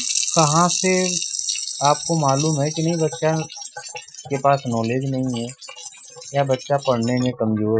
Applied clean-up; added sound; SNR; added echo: classical method Wiener filter.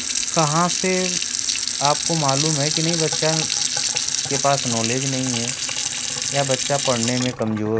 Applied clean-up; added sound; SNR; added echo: none; Sink (filling or washing) / Water tap, faucet; 0 dB; none.